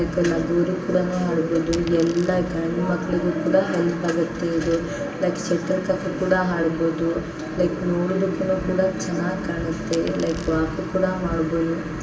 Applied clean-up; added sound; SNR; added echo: none; Coin (dropping); 19 dB; reverberation time 0.9 s.